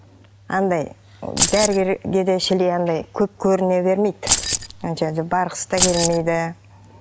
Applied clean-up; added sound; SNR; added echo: none; Keys jangling; 0 dB; none.